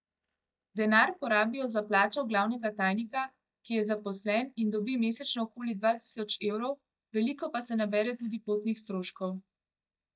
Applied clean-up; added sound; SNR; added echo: neural mask model DeepFilterNet 3.